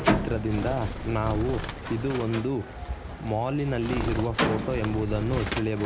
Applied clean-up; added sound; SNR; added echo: none; Bird; 3 dB; none.